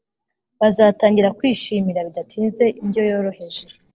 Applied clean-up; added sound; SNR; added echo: neural separator model SepFormer DNS4.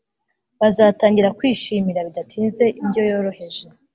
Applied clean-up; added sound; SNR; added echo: none; none; none; none.